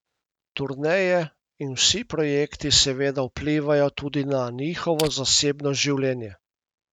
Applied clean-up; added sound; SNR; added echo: neural mask model RNNoise.